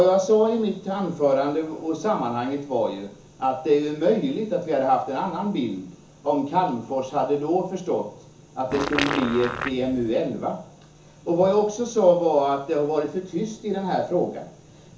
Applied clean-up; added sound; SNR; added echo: none; Fart; 5 dB; reverberation time 0.7 s.